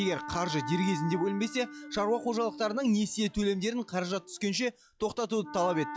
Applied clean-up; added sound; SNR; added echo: classical method log-MMSE.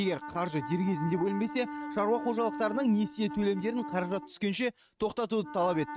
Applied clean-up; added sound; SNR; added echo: neural mask model RNNoise.